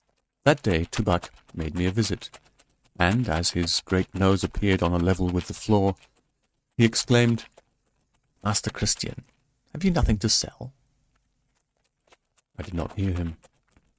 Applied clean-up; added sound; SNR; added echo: neural mask model RNNoise.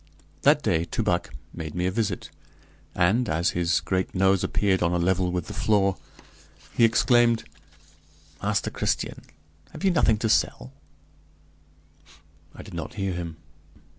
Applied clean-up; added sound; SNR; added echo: none; none; none; none.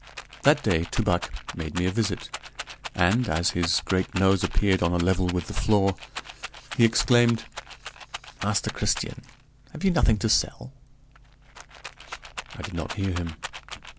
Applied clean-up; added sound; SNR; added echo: none; Rattle; 13 dB; none.